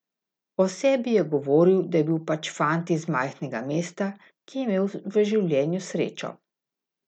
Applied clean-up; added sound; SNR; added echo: none; none; none; none.